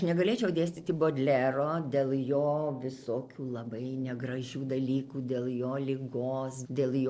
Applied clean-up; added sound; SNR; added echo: neural separator model SepFormer DNS4.